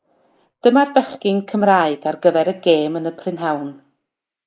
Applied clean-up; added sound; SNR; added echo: neural mask model Resemble Enhance denoiser.